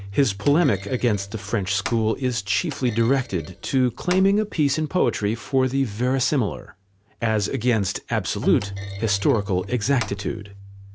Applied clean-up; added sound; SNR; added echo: none; Keyboard (musical) + Thump, thud; 14 dB; none.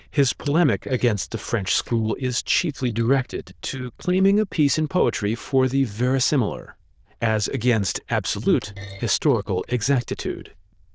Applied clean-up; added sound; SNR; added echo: neural diffusion model UNIVERSE++.